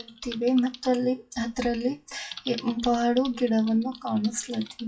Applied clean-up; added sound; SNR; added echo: classical method WPE with log-MMSE.